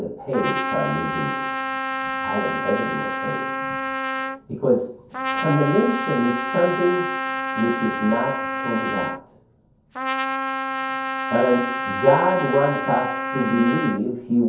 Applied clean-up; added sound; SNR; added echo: none; Trumpet; 3 dB; reverberation time 0.6 s.